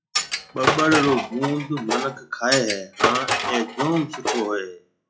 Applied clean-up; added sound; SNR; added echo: classical method log-MMSE.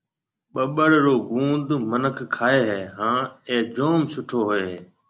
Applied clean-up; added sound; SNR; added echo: none; none; none; none.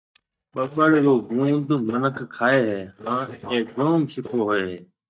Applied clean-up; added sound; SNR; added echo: neural mask model DeepFilterNet 3.